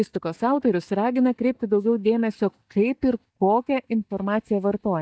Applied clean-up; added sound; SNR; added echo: neural mask model DeepFilterNet 3.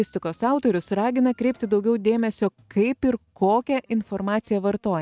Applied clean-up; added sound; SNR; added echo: none; none; none; none.